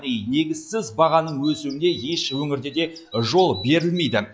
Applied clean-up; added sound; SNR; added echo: classical method log-MMSE.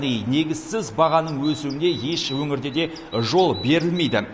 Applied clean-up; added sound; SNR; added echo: none; Bird vocalization, bird call, bird song; 18 dB; none.